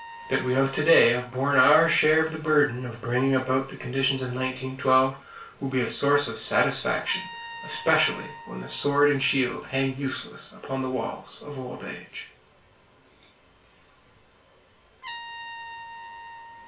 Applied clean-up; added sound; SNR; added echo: none; Trumpet; 19 dB; reverberation time 0.2 s.